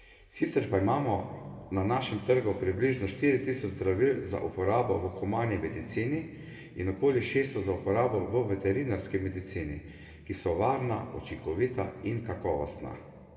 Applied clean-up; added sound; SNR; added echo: none; none; none; reverberation time 2.0 s.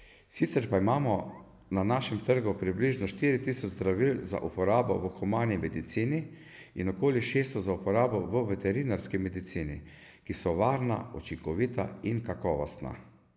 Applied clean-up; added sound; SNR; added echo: none; none; none; none.